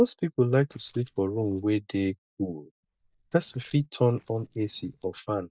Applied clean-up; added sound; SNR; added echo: neural mask model DeepFilterNet 3.